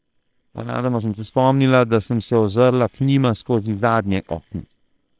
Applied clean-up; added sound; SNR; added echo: neural separator model SepFormer WHAM!.